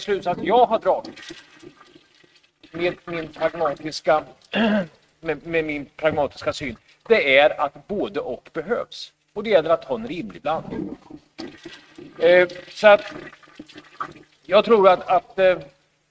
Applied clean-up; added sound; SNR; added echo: neural mask model RNNoise.